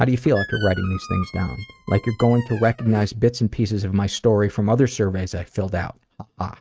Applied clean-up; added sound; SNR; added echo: neural mask model RNNoise.